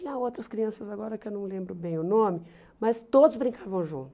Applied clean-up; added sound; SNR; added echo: none; none; none; none.